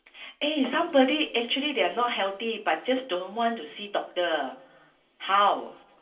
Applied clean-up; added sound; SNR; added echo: none; none; none; reverberation time 0.3 s.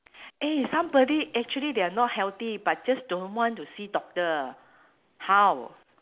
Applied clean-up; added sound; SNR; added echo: none; none; none; none.